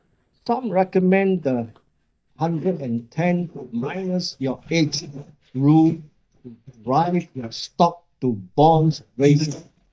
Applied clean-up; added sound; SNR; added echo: neural mask model DeepFilterNet 3.